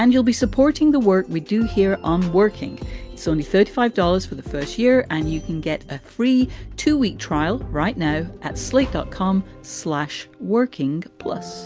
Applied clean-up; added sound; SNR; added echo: none; none; none; none.